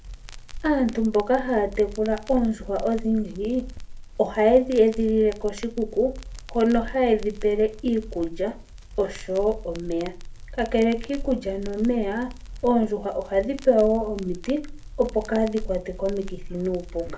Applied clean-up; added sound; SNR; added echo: none; Crackle; 12 dB; reverberation time 0.3 s.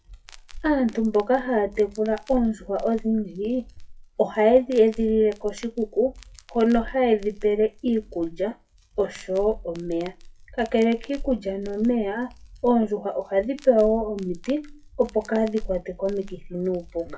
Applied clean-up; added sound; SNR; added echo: classical method WPE with log-MMSE.